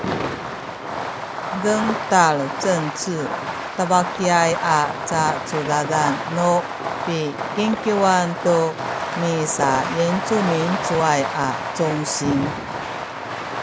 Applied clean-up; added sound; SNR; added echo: none; Fireworks; 5 dB; none.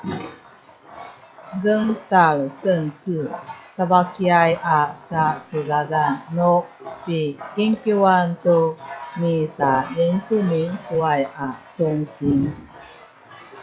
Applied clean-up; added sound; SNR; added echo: classical method log-MMSE.